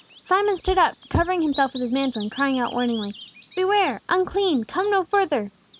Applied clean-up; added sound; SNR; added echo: none; Bass drum + Bird vocalization, bird call, bird song; 19 dB; none.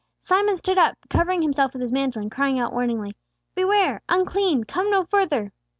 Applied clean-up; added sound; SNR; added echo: none; none; none; none.